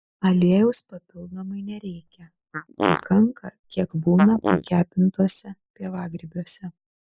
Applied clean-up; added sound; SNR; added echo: neural mask model Resemble Enhance denoiser.